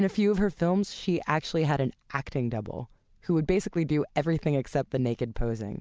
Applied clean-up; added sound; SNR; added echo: none; none; none; none.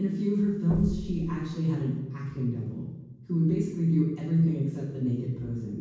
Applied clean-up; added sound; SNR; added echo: none; Explosion; 8 dB; reverberation time 1.2 s.